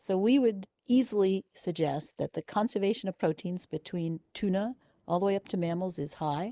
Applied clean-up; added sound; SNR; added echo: neural mask model Resemble Enhance denoiser.